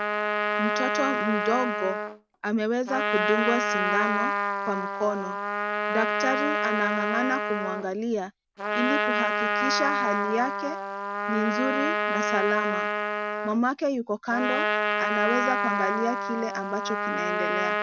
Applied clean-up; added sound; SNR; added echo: none; Trumpet; -2 dB; none.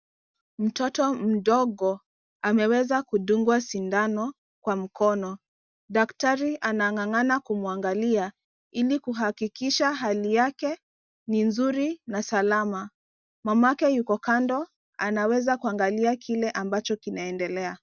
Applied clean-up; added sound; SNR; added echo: none; none; none; none.